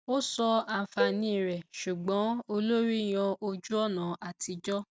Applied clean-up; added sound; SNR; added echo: none; Cowbell; 8 dB; none.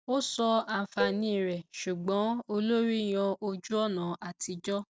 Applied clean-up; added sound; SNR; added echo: neural separator model SepFormer DNS4.